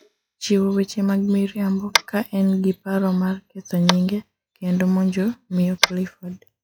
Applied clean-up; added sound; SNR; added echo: classical method log-MMSE.